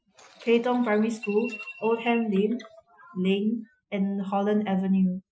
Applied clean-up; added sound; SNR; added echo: classical method Wiener filter.